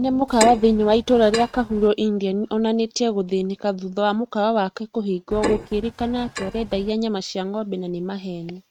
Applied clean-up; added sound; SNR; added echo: neural mask model RNNoise.